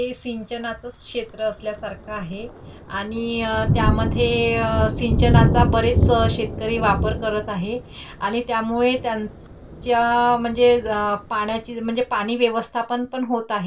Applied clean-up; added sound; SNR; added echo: none; Thunder; 2 dB; reverberation time 0.2 s.